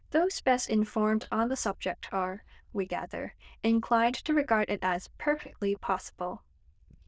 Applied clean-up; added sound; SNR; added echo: neural diffusion model UNIVERSE++.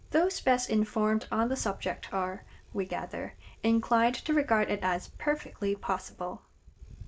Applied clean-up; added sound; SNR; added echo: none; Bicycle; 20 dB; none.